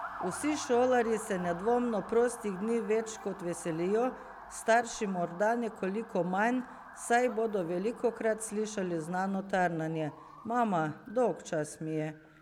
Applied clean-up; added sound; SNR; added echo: none; Motor vehicle (road) / Siren; 16 dB; none.